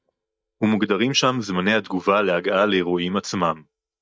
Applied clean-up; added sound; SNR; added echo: neural mask model DeepFilterNet 3.